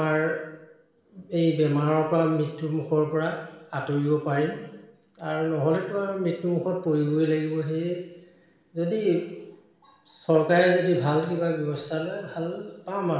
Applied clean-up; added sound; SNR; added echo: none; none; none; reverberation time 1.1 s.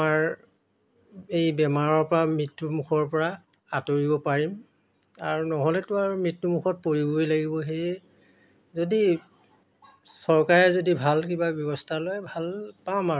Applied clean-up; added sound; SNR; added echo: none; none; none; none.